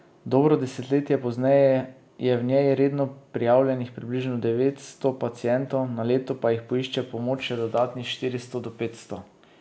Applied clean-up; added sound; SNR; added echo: none; none; none; none.